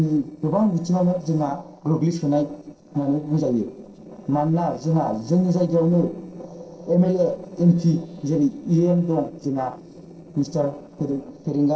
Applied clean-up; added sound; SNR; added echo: neural separator model SepFormer DNS4.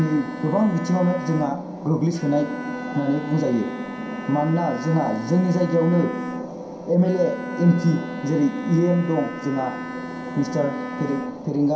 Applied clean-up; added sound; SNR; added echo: none; Bowed string instrument; 11 dB; reverberation time 0.5 s.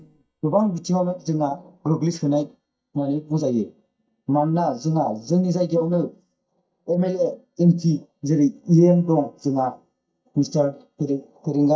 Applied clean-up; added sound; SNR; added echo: neural mask model DeepFilterNet 3.